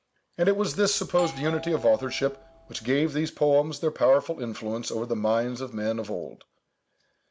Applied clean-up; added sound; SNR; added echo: none; Doorbell; 16 dB; none.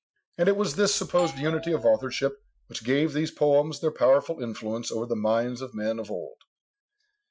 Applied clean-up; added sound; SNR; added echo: classical method Wiener filter.